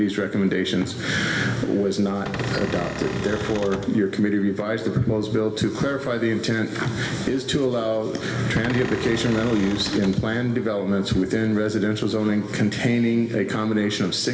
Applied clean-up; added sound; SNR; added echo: none; Cupboard open or close / Door; 9 dB; reverberation time 2.2 s.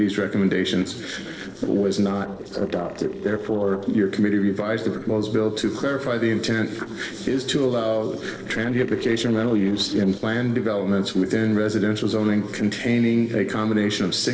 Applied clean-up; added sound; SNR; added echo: neural separator model SepFormer DNS4.